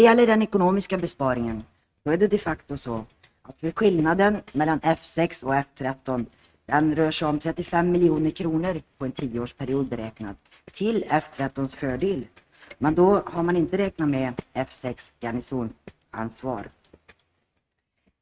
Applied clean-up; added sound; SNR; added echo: neural mask model RNNoise.